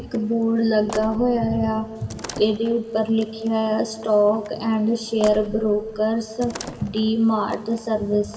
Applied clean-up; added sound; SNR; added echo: none; Slam; 18 dB; reverberation time 1.4 s.